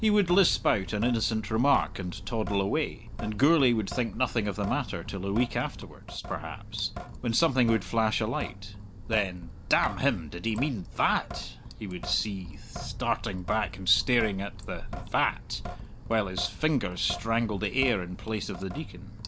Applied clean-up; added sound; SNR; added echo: none; Drip / Sink (filling or washing); 10 dB; none.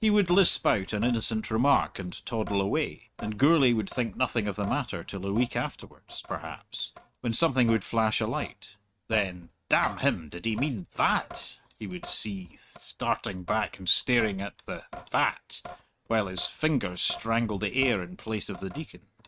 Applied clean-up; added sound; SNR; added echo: neural mask model RNNoise.